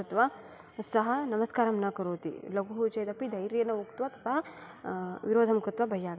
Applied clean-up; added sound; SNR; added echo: none; none; none; none.